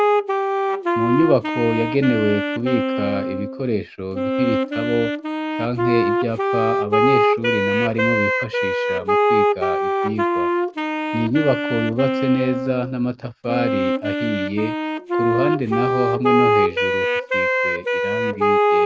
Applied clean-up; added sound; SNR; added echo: none; Wind instrument, woodwind instrument; -3 dB; none.